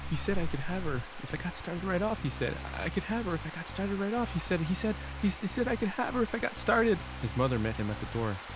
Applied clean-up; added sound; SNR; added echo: none; Bathtub (filling or washing) + Bass guitar; 6 dB; none.